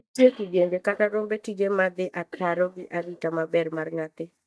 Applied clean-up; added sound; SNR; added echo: neural mask model DeepFilterNet 3.